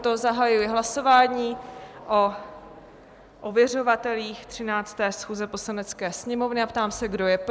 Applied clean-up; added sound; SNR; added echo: none; none; none; none.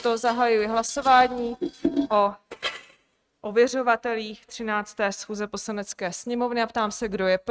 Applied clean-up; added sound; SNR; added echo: neural mask model RNNoise.